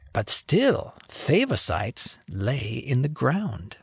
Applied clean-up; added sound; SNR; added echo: none; none; none; none.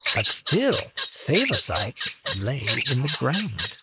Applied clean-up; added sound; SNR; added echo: neural mask model Resemble Enhance denoiser.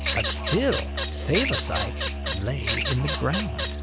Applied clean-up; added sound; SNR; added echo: none; Musical instrument + Bird vocalization, bird call, bird song / Fowl; 0 dB; none.